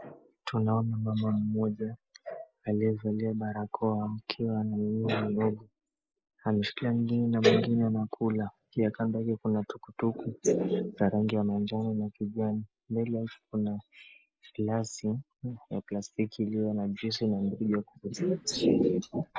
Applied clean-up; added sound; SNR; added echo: neural mask model Resemble Enhance denoiser.